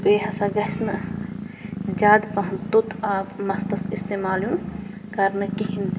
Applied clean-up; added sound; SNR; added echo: none; Purr; 6 dB; reverberation time 0.5 s.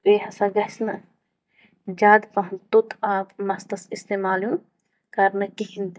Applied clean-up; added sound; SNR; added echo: neural mask model DeepFilterNet 3.